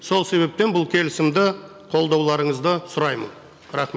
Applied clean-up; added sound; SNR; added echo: none; none; none; none.